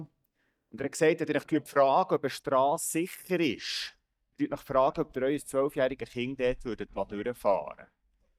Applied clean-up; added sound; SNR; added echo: neural mask model DeepFilterNet 3.